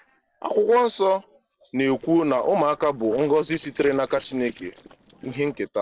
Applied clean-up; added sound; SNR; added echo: neural separator model SepFormer DNS4.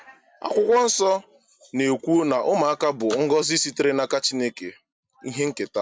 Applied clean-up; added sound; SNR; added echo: none; none; none; none.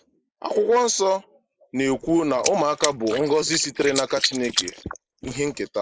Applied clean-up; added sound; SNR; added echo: neural mask model Resemble Enhance denoiser.